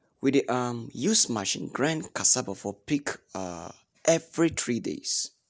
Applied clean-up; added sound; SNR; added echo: none; none; none; none.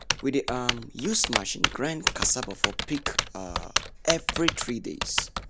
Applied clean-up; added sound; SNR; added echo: none; Typing; 0 dB; none.